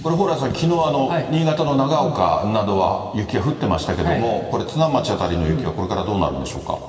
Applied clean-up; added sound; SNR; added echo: none; none; none; reverberation time 2.6 s.